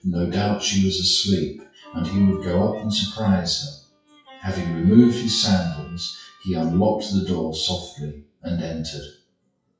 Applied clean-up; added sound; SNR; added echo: classical method WPE with log-MMSE.